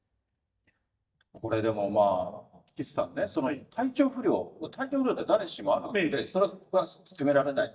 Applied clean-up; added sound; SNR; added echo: neural mask model DeepFilterNet 3.